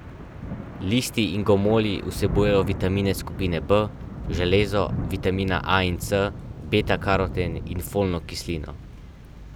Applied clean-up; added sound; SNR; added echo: none; Thunder / Rain; 8 dB; none.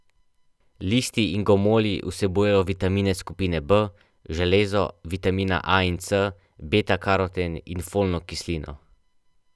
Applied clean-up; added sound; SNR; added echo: none; none; none; none.